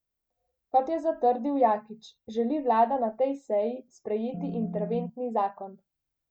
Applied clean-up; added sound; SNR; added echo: none; Organ; 6 dB; none.